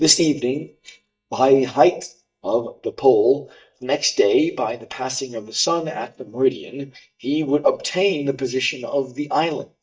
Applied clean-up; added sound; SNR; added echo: neural mask model DeepFilterNet 3.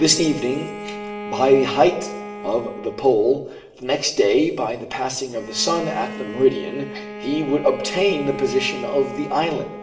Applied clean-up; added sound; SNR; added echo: none; Bowed string instrument; 12 dB; reverberation time 1.3 s.